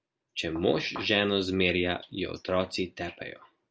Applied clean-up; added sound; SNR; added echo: none; Knock / Wood; 13 dB; none.